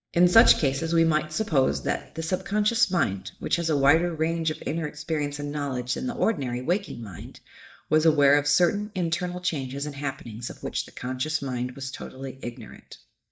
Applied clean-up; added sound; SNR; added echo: neural mask model DeepFilterNet 3.